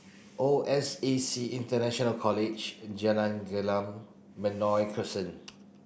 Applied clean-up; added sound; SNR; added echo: none; none; none; none.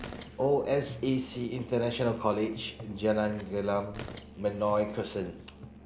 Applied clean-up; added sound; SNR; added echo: none; Musical instrument + Tearing; 15 dB; none.